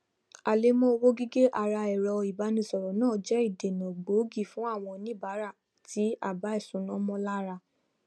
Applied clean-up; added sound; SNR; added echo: none; none; none; none.